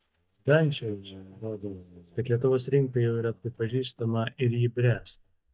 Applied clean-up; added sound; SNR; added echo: neural mask model DeepFilterNet 3.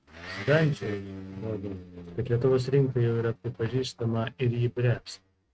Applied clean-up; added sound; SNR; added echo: neural mask model RNNoise.